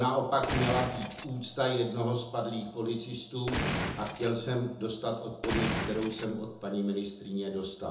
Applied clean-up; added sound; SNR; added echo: none; Gunshot, gunfire; 2 dB; reverberation time 0.5 s.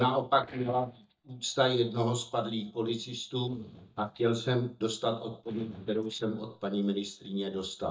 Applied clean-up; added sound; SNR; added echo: neural mask model DeepFilterNet 3.